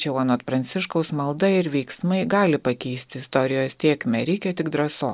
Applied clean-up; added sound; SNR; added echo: none; none; none; none.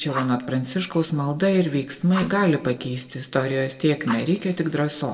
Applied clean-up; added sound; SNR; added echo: none; Fire; 17 dB; reverberation time 0.8 s.